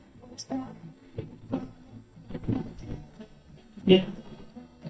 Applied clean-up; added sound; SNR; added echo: neural mask model DeepFilterNet 3.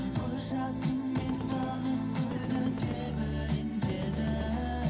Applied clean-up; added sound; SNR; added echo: none; Gunshot, gunfire; 10 dB; reverberation time 0.3 s.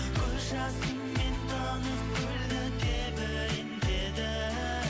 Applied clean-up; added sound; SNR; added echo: none; none; none; none.